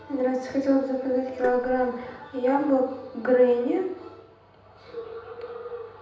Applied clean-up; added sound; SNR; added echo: none; Tap; 12 dB; reverberation time 0.8 s.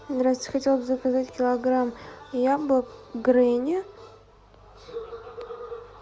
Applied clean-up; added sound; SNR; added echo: none; none; none; none.